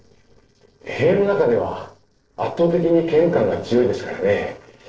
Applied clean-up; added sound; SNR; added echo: neural separator model SepFormer DNS4.